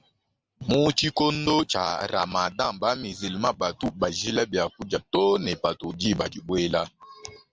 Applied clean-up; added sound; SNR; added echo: none; none; none; none.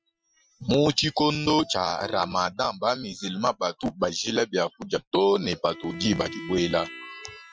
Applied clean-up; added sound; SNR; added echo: classical method Wiener filter.